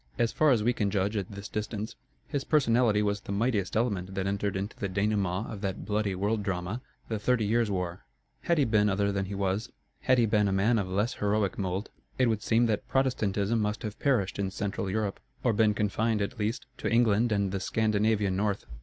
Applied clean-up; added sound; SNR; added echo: none; none; none; none.